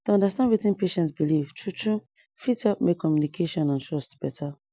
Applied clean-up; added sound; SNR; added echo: none; none; none; none.